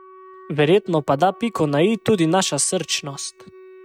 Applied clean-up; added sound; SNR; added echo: neural mask model RNNoise.